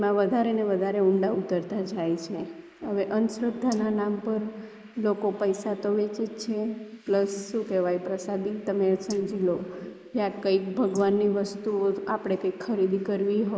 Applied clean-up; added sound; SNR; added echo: neural mask model Resemble Enhance denoiser.